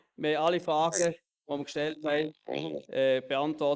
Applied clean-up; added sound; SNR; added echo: neural mask model Resemble Enhance denoiser.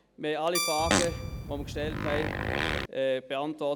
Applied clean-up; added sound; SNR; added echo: none; Guitar + Fart; -2 dB; none.